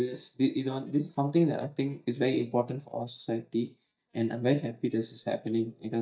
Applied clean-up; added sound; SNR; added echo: neural mask model DeepFilterNet 3.